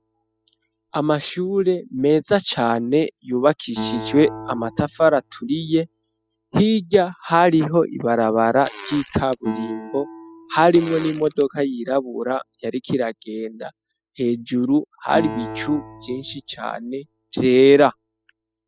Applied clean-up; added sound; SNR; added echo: classical method spectral subtraction.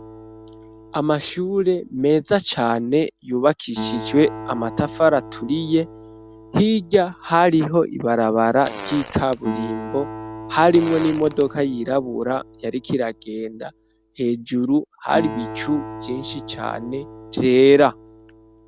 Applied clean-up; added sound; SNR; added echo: none; Acoustic guitar + Fart; 15 dB; none.